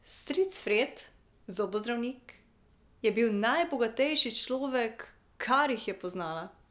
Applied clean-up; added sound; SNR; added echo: none; none; none; none.